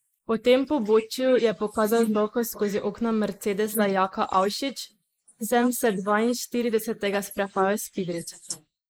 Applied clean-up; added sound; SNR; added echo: neural mask model Resemble Enhance denoiser.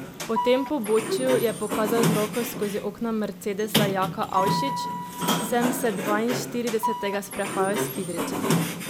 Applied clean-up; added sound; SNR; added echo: none; Sliding door; 1 dB; none.